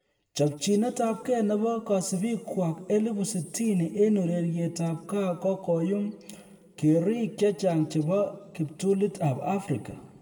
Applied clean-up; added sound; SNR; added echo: none; none; none; reverberation time 1.2 s.